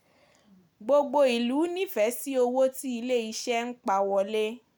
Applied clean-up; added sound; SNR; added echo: none; none; none; none.